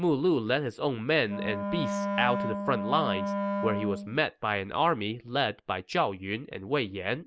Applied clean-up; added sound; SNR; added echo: none; Wind instrument, woodwind instrument; 3 dB; none.